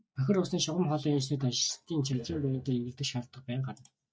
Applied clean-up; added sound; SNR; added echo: neural mask model DeepFilterNet 3.